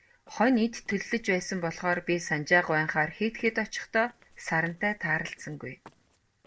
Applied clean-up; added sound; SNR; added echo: neural separator model SepFormer DNS4.